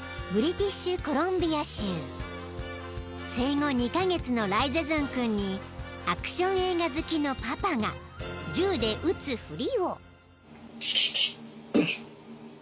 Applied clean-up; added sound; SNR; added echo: none; none; none; none.